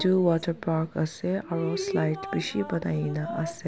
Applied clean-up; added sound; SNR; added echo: none; Drip; 10 dB; none.